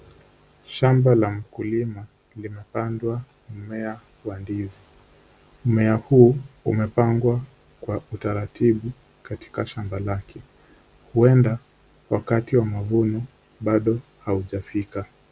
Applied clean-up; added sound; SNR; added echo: none; none; none; none.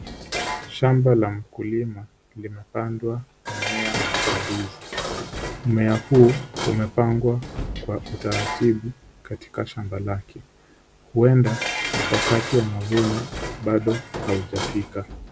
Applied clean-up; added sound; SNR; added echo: none; Dishes, pots, and pans; 7 dB; none.